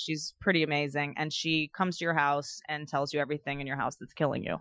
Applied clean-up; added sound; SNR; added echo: classical method Wiener filter.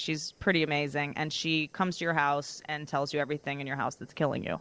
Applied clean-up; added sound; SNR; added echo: neural separator model SepFormer DNS4.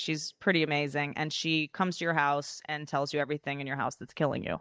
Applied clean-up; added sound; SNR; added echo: neural mask model DeepFilterNet 3.